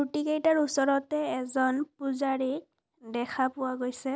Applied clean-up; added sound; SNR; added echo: none; none; none; none.